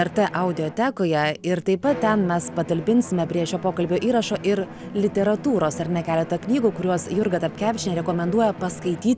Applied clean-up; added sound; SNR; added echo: none; Bowed string instrument; 14 dB; none.